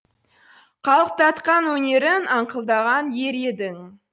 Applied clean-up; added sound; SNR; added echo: none; none; none; none.